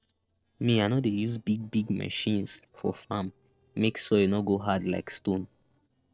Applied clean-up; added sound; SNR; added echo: neural separator model SepFormer DNS4.